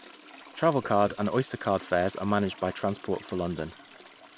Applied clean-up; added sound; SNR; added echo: none; Burping, eructation + Trickle, dribble / Toilet flush; 18 dB; none.